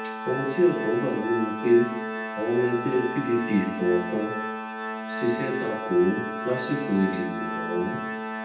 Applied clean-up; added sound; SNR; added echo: none; Organ; 6 dB; reverberation time 0.8 s.